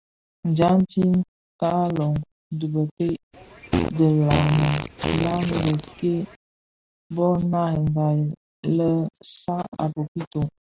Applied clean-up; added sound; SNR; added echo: none; Fart; 4 dB; none.